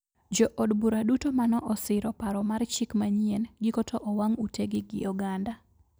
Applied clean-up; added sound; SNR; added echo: none; none; none; none.